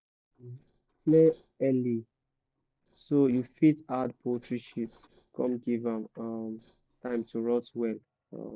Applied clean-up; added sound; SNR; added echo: neural separator model SepFormer DNS4.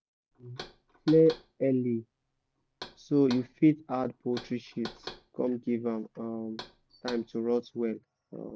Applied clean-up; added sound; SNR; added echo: none; Knock; 18 dB; none.